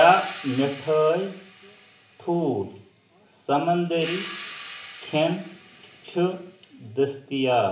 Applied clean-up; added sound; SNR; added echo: none; Hi-hat; 14 dB; reverberation time 0.6 s.